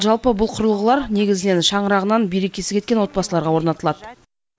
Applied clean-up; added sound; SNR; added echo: neural mask model Resemble Enhance denoiser.